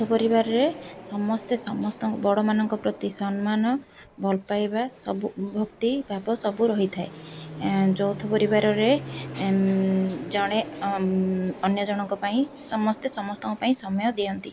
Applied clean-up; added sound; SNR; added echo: none; Fixed-wing aircraft, airplane; 16 dB; none.